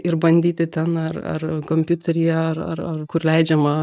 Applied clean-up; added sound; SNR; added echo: neural mask model DeepFilterNet 3.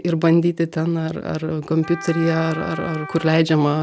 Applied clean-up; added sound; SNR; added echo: none; Wind instrument, woodwind instrument; 14 dB; none.